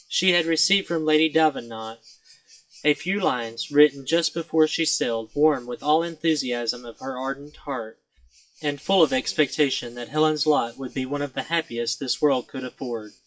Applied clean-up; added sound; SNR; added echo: classical method WPE with log-MMSE.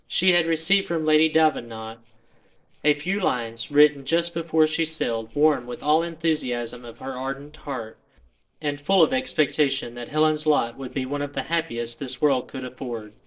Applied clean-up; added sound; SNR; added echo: neural separator model SepFormer DNS4.